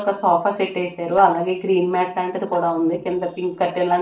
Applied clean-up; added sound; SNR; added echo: neural separator model SepFormer DNS4.